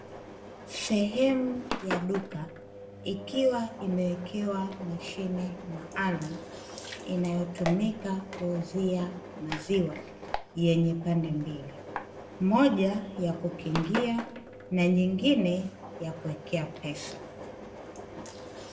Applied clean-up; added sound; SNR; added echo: none; Engine; 11 dB; reverberation time 0.3 s.